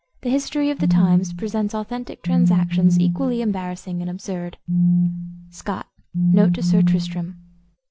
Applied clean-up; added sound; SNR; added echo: none; Telephone; -5 dB; none.